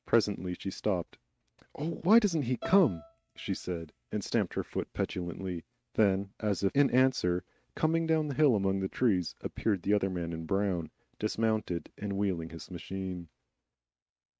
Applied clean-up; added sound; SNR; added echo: neural mask model RNNoise.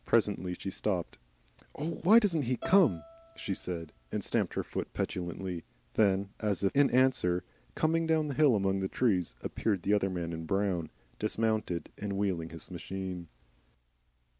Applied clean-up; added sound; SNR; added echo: none; Bowed string instrument; 19 dB; none.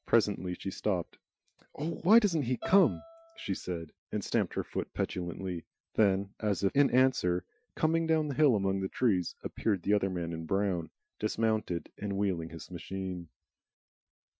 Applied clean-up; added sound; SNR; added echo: classical method Wiener filter.